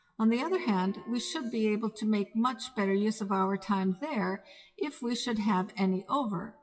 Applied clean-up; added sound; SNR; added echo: classical method WPE with log-MMSE.